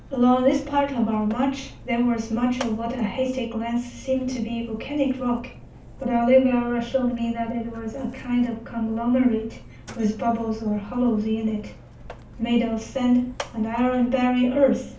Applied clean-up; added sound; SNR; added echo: none; Mechanisms; 19 dB; reverberation time 0.3 s.